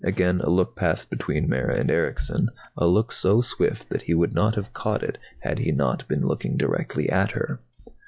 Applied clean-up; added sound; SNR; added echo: classical method log-MMSE.